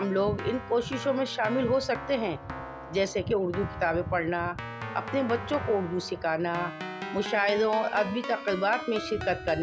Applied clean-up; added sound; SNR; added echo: none; Keyboard (musical); 10 dB; none.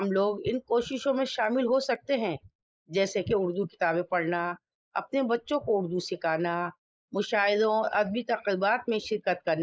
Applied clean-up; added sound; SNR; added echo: neural mask model Resemble Enhance denoiser.